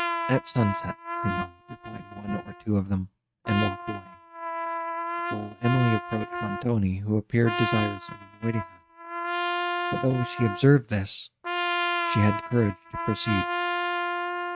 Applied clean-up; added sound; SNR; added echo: neural mask model RNNoise.